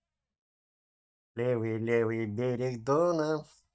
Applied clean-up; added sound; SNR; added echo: neural mask model DeepFilterNet 3.